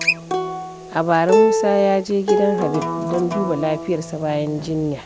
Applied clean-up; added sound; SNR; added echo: none; Acoustic guitar; 2 dB; none.